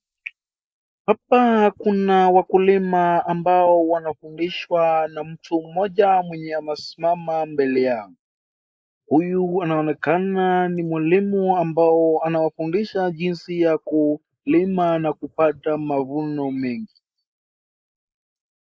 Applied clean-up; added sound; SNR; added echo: neural mask model Resemble Enhance denoiser.